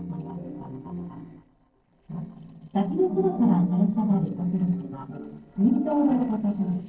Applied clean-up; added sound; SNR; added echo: neural separator model SepFormer DNS4.